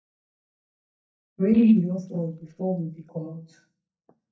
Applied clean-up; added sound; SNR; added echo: neural mask model DeepFilterNet 3.